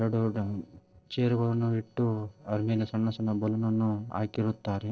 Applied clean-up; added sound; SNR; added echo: neural separator model SepFormer DNS4.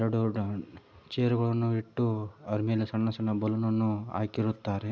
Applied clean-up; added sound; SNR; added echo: none; none; none; none.